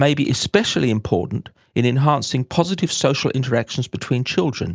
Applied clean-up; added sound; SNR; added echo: none; none; none; none.